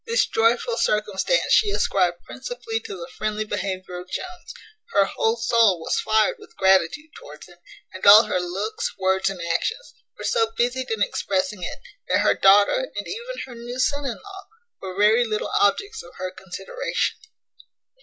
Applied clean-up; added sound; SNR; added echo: none; none; none; none.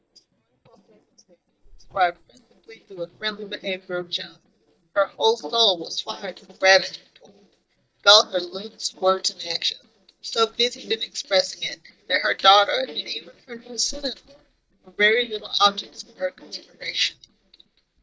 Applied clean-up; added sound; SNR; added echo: neural mask model DeepFilterNet 3.